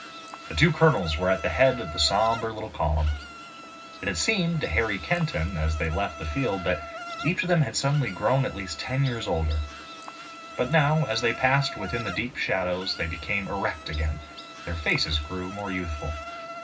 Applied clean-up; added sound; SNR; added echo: none; Insect; 13 dB; reverberation time 0.4 s.